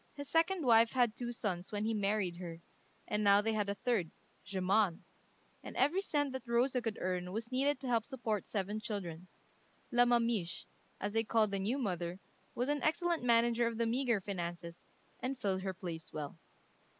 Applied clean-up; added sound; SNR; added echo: none; none; none; none.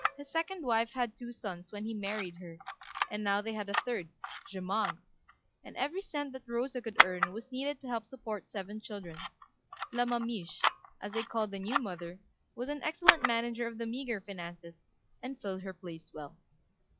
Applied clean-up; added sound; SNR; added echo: classical method log-MMSE.